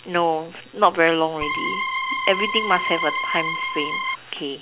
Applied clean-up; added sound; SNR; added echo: none; Organ; 2 dB; none.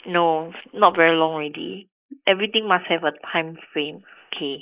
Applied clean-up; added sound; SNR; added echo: neural mask model Resemble Enhance denoiser.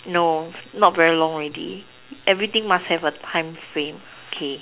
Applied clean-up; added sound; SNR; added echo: none; none; none; none.